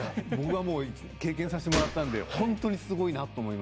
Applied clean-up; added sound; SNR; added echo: none; Gunshot, gunfire; 5 dB; none.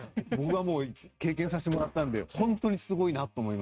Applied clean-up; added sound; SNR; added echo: neural mask model RNNoise.